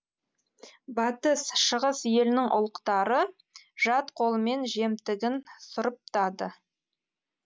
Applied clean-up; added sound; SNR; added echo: none; none; none; none.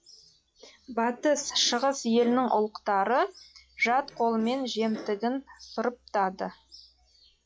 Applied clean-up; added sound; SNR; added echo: classical method log-MMSE.